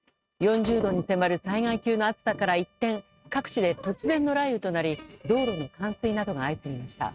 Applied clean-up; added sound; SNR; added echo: neural mask model RNNoise.